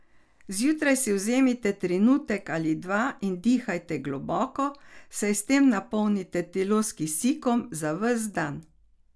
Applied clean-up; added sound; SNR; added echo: none; none; none; none.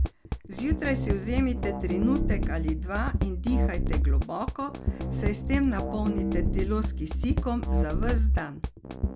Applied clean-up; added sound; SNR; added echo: none; Drum kit; -4 dB; none.